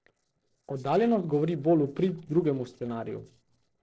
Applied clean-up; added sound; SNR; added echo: neural separator model SepFormer DNS4.